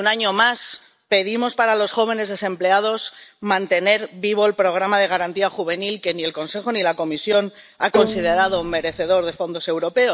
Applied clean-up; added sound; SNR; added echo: none; Bowed string instrument; 4 dB; none.